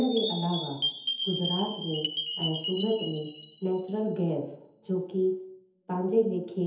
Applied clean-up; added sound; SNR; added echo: none; Chime; 3 dB; reverberation time 0.8 s.